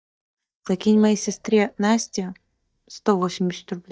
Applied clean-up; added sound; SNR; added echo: neural mask model DeepFilterNet 3.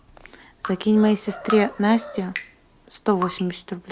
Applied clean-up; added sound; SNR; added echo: none; Drip + Chicken, rooster; 13 dB; none.